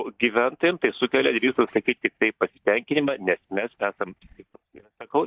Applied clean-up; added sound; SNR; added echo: neural mask model DeepFilterNet 3.